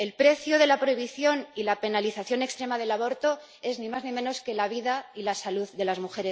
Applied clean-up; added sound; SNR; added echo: none; none; none; none.